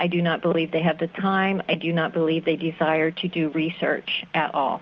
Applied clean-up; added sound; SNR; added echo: none; none; none; none.